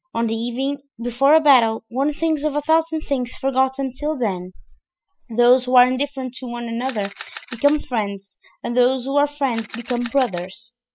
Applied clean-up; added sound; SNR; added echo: classical method spectral subtraction.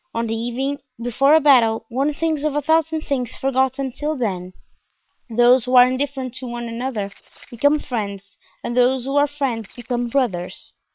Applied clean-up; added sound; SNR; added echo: neural separator model SepFormer WHAM!.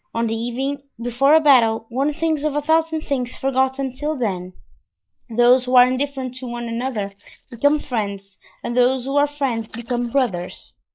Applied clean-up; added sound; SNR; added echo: neural mask model Resemble Enhance denoiser.